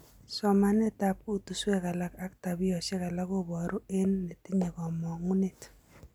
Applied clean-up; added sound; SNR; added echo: none; none; none; none.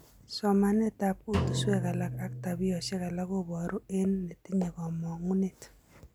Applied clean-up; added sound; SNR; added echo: none; Drum; 8 dB; none.